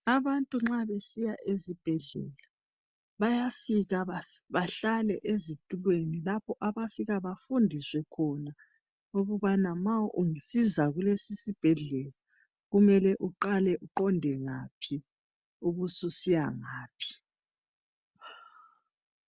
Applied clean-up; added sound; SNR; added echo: none; none; none; none.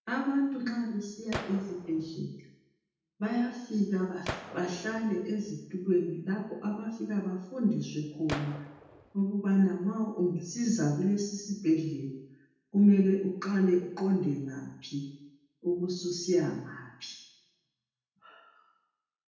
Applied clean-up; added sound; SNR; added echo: none; Gunshot, gunfire; 12 dB; reverberation time 0.8 s.